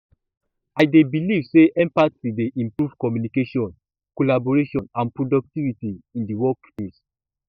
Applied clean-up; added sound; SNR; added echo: neural mask model DeepFilterNet 3.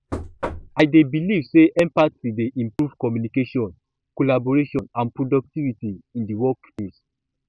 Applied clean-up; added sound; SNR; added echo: none; Knock; 11 dB; none.